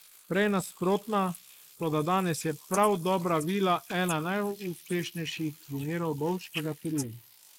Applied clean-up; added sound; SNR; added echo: neural mask model Resemble Enhance denoiser.